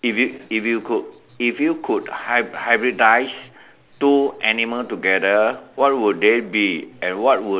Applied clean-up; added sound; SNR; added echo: none; none; none; none.